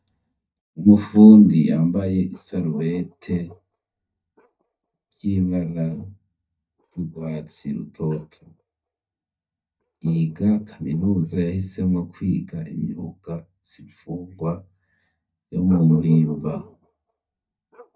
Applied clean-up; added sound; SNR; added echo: neural mask model DeepFilterNet 3.